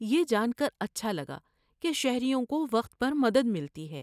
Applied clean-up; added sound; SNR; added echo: none; none; none; none.